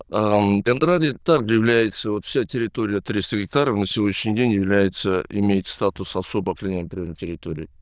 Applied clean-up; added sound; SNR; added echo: neural diffusion model UNIVERSE++.